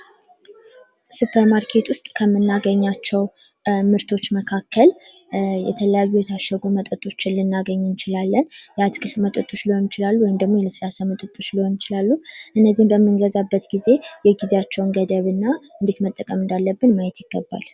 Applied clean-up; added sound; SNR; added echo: none; none; none; none.